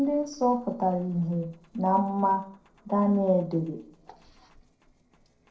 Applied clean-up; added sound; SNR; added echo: neural separator model SepFormer DNS4.